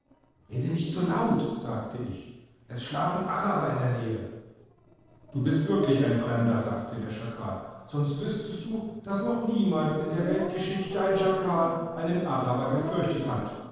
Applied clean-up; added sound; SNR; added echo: neural separator model SepFormer DNS4.